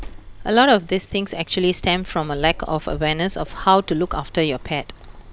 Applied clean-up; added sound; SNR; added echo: none; Sliding door; 14 dB; none.